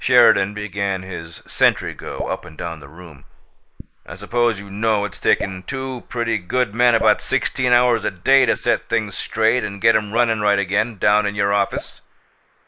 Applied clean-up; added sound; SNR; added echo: neural mask model Resemble Enhance denoiser.